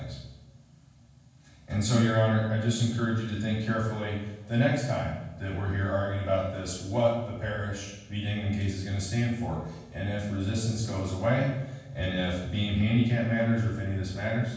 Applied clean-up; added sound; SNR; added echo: none; none; none; reverberation time 1.2 s.